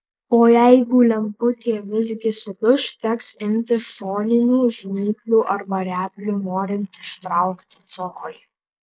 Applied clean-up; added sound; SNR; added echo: neural mask model Resemble Enhance denoiser.